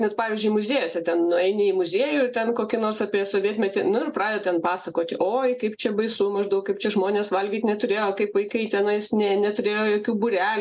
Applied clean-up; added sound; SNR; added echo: none; none; none; none.